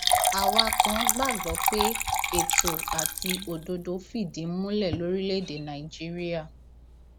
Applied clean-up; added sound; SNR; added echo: none; Liquid; -3 dB; none.